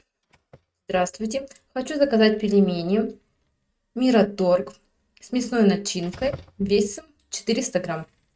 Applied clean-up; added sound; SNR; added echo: neural mask model RNNoise.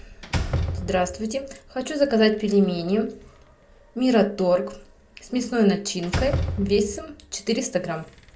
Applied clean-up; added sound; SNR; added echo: none; Slam; 9 dB; none.